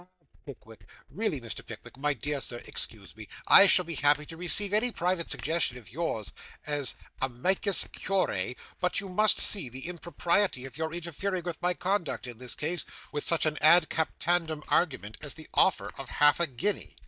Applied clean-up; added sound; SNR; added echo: neural mask model DeepFilterNet 3.